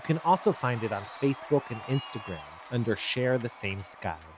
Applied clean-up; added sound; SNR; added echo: none; Cheering; 15 dB; none.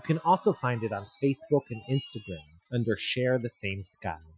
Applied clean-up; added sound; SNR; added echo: classical method Wiener filter.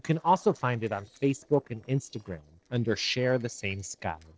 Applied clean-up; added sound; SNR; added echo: neural separator model SepFormer DNS4.